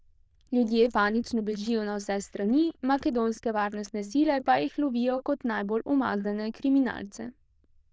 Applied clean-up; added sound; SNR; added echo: neural diffusion model UNIVERSE++.